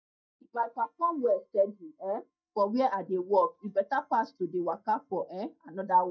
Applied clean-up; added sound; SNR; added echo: neural mask model DeepFilterNet 3.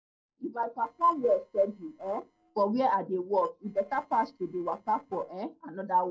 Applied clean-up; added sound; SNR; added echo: neural separator model SepFormer DNS4.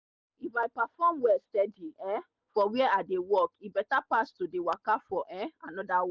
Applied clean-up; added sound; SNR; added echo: none; none; none; none.